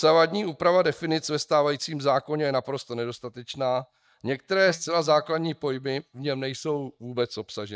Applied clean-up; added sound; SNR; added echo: neural mask model DeepFilterNet 3.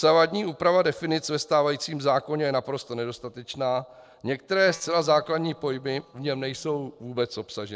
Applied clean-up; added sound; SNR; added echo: neural separator model SepFormer DNS4.